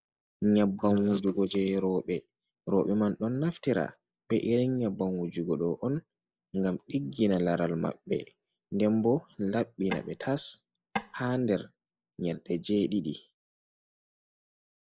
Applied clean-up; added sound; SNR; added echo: neural mask model Resemble Enhance denoiser.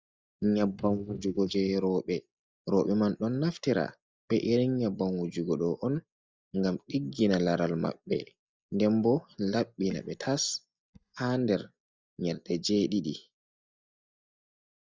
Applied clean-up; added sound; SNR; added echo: neural mask model DeepFilterNet 3.